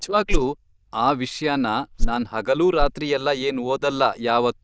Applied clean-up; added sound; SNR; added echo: neural diffusion model UNIVERSE++.